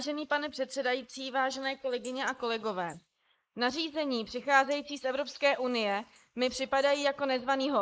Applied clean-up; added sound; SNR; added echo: neural mask model Resemble Enhance denoiser.